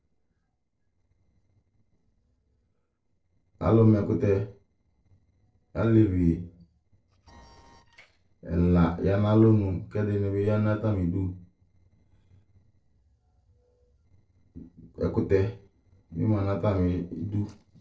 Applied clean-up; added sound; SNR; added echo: neural separator model SepFormer DNS4.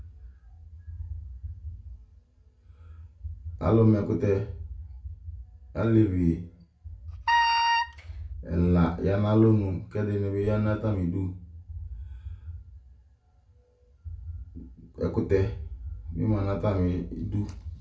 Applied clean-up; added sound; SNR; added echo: none; Wind instrument, woodwind instrument; -3 dB; reverberation time 0.2 s.